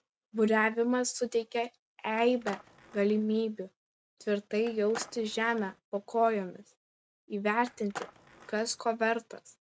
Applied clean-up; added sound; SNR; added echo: none; Skateboard; 16 dB; none.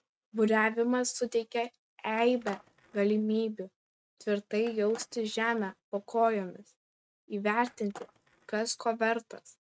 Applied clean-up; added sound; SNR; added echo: neural mask model RNNoise.